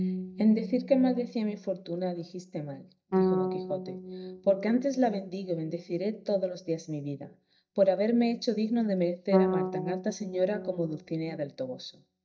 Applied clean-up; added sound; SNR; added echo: neural mask model DeepFilterNet 3.